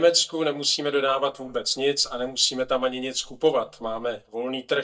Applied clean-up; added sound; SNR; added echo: neural mask model DeepFilterNet 3.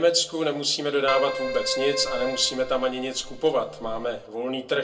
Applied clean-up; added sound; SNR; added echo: none; Keyboard (musical); 6 dB; reverberation time 0.2 s.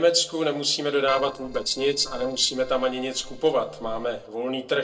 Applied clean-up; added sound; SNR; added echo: neural separator model SepFormer DNS4.